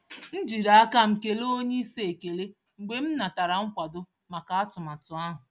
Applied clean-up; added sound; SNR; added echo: none; none; none; none.